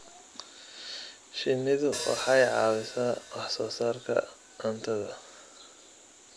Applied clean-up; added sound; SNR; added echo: none; Hi-hat; 13 dB; none.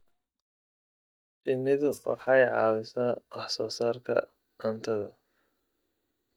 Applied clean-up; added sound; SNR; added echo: neural mask model DeepFilterNet 3.